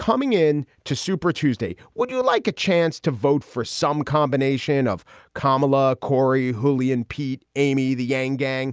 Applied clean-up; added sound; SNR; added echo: none; none; none; none.